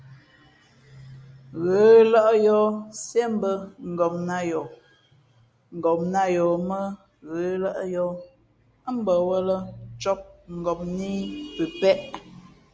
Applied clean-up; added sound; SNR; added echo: none; none; none; none.